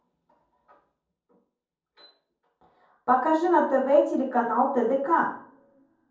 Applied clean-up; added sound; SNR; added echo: none; none; none; reverberation time 0.6 s.